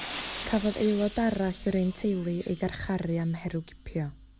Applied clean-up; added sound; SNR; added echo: none; Shatter + Chime; 14 dB; none.